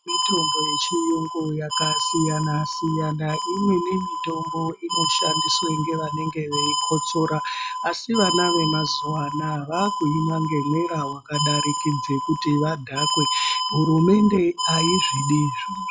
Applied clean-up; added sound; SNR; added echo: classical method log-MMSE.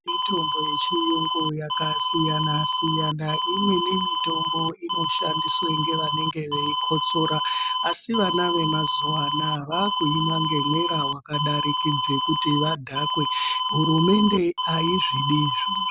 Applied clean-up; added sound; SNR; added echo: none; Alarm; -3 dB; none.